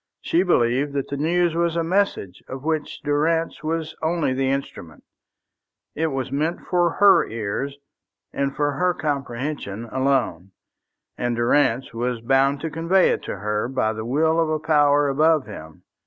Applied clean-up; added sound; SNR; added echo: none; none; none; none.